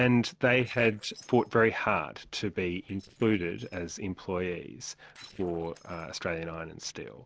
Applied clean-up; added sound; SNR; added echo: neural separator model SepFormer DNS4.